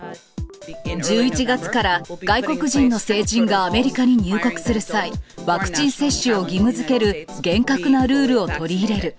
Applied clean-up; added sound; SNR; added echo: none; none; none; none.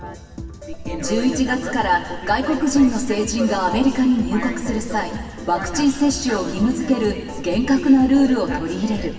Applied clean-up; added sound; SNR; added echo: none; none; none; reverberation time 2.4 s.